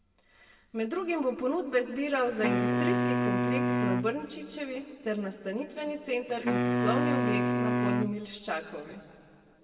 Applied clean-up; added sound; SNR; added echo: none; Wind instrument, woodwind instrument; -4 dB; reverberation time 1.9 s.